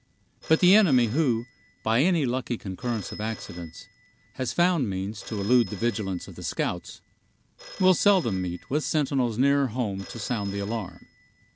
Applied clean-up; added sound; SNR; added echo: none; Telephone; 20 dB; none.